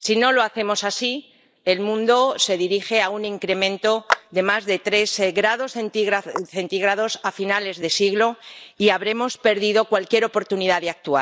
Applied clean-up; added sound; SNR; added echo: neural mask model DeepFilterNet 3.